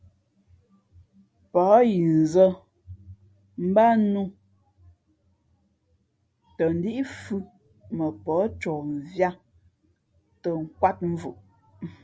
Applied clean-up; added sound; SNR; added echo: none; none; none; none.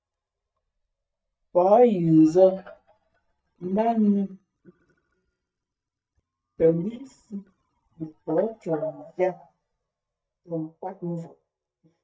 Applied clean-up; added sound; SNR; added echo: neural mask model DeepFilterNet 3.